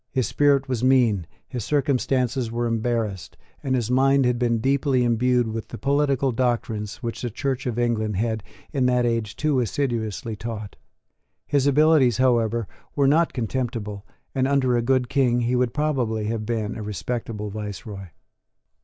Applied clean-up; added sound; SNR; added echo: none; none; none; none.